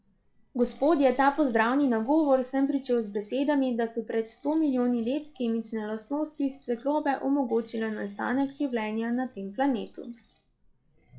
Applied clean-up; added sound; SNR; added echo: classical method log-MMSE.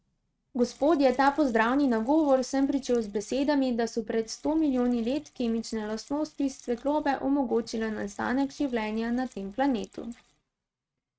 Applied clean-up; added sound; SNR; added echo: neural mask model RNNoise.